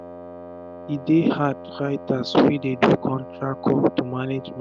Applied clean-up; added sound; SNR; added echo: none; Wind instrument, woodwind instrument; 15 dB; none.